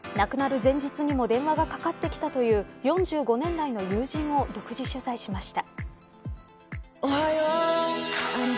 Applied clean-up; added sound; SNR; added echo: none; none; none; none.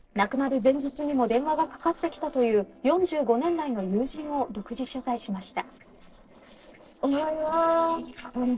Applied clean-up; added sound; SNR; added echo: neural separator model SepFormer DNS4.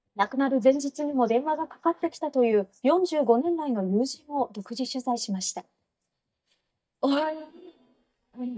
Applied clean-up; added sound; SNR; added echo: neural mask model DeepFilterNet 3.